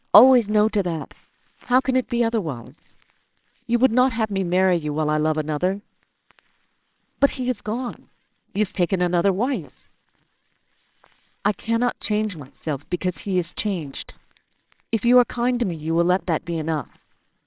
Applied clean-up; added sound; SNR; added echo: neural separator model SepFormer WHAMR!.